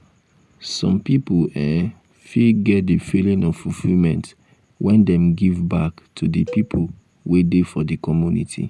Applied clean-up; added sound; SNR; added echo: none; Cowbell; 20 dB; none.